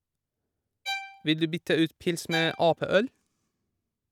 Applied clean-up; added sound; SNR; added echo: none; Bowed string instrument; 11 dB; none.